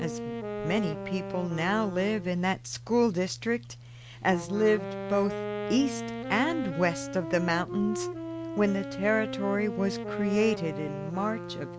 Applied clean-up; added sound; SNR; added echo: none; Wind instrument, woodwind instrument; 7 dB; none.